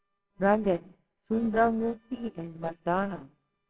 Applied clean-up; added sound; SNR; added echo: neural separator model SepFormer WHAMR!.